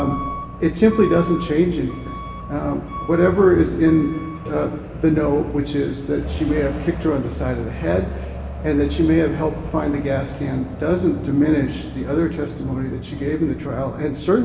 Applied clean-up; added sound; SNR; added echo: none; Alarm / Truck; 11 dB; reverberation time 1.3 s.